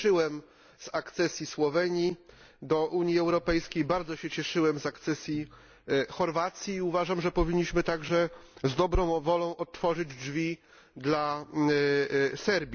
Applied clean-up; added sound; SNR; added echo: none; none; none; none.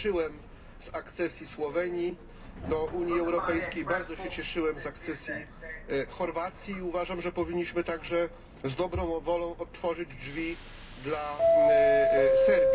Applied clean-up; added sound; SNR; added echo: none; Subway, metro, underground; -2 dB; reverberation time 0.2 s.